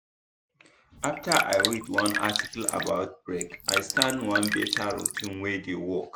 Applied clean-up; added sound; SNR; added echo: none; Drip; 0 dB; none.